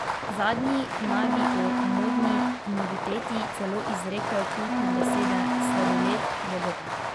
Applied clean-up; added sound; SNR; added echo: none; Fireworks + Wind instrument, woodwind instrument; -4 dB; none.